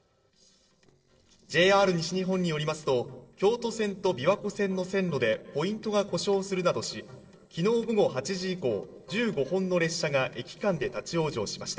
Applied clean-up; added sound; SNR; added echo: neural separator model SepFormer DNS4.